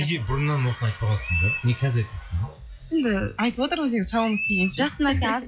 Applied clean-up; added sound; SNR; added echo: classical method log-MMSE.